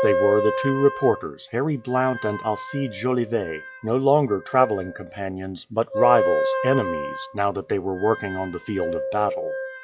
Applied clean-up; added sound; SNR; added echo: classical method log-MMSE.